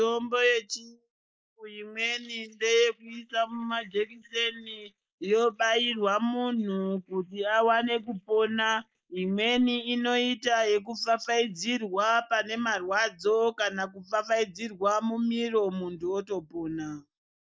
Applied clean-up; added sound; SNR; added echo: neural mask model Resemble Enhance denoiser.